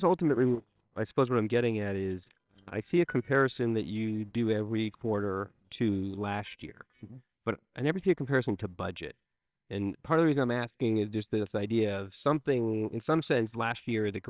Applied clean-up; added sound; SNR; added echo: neural separator model SepFormer WHAMR!.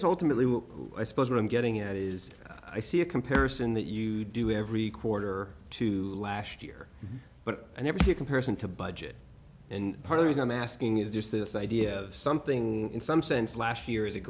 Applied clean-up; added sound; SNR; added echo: none; none; none; none.